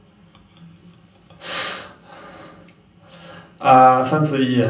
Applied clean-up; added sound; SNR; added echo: none; none; none; reverberation time 0.6 s.